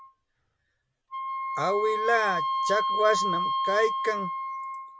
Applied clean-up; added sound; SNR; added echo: none; Wind instrument, woodwind instrument; 0 dB; none.